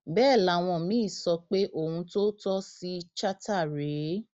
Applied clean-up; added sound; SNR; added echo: none; none; none; none.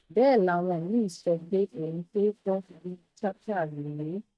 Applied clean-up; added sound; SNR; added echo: neural mask model DeepFilterNet 3.